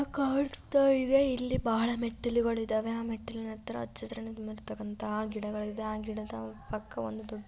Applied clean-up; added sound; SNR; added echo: none; none; none; none.